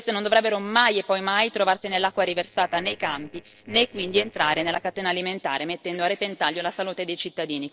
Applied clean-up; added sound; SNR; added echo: neural separator model SepFormer DNS4.